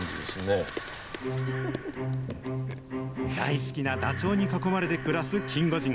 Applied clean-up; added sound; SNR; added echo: none; Crow; 15 dB; none.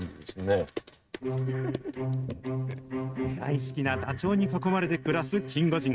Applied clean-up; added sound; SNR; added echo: neural mask model RNNoise.